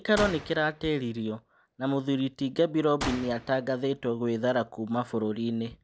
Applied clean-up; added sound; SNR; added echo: none; Gunshot, gunfire; 14 dB; none.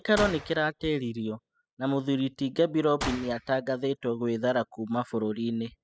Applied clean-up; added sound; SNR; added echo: classical method spectral subtraction.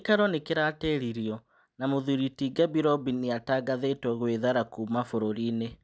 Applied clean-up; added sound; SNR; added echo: none; none; none; none.